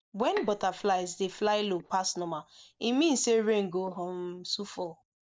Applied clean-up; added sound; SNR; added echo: neural mask model DeepFilterNet 3.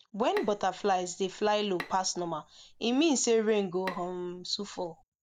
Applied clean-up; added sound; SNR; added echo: none; Bowed string instrument; 17 dB; none.